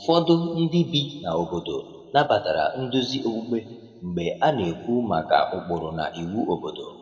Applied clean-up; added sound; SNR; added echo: none; none; none; reverberation time 1.5 s.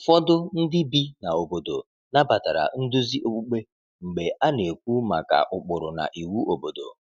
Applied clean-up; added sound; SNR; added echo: none; none; none; none.